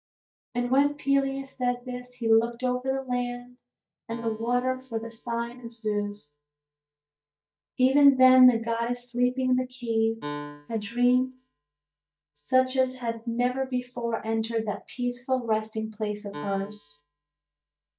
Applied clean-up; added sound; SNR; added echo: neural mask model DeepFilterNet 3.